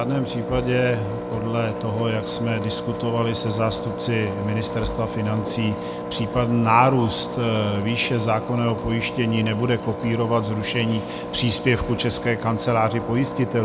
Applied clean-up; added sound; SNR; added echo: none; Engine; 7 dB; none.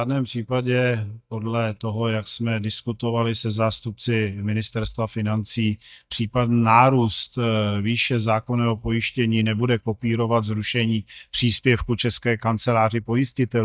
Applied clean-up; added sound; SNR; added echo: neural mask model DeepFilterNet 3.